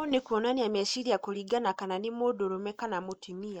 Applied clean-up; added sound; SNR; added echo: neural mask model Resemble Enhance denoiser.